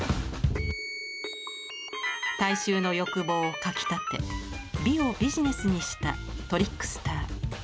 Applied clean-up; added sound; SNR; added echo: none; none; none; none.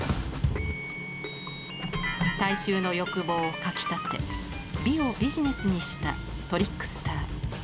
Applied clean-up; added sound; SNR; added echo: none; Printer; 9 dB; none.